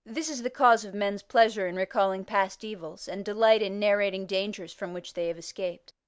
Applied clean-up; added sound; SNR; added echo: none; none; none; none.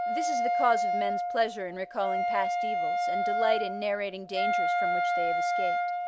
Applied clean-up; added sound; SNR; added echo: none; Wind instrument, woodwind instrument; -4 dB; none.